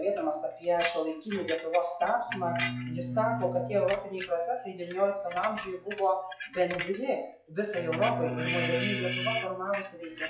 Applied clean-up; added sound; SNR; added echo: classical method log-MMSE.